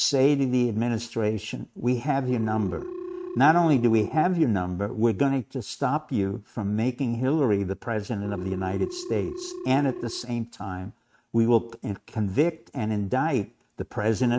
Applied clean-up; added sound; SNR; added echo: neural mask model RNNoise.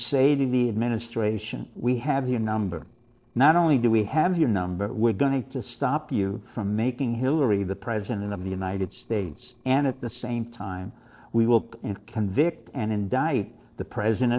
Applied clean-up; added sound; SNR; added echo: neural separator model SepFormer DNS4.